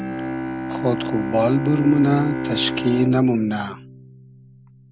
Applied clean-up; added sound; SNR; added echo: none; Bowed string instrument; 6 dB; none.